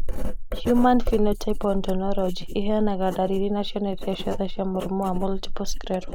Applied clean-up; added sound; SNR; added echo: neural mask model Resemble Enhance denoiser.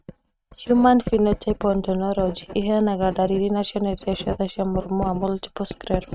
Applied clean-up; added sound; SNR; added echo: neural mask model RNNoise.